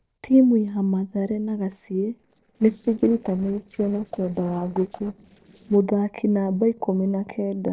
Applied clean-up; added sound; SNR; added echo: neural separator model SepFormer DNS4.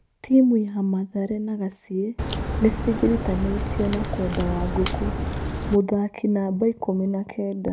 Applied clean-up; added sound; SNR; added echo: none; Crack; 3 dB; none.